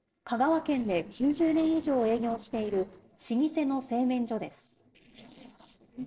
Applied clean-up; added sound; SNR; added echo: neural separator model SepFormer DNS4.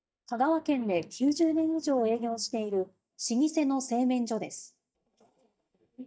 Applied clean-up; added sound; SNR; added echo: neural mask model DeepFilterNet 3.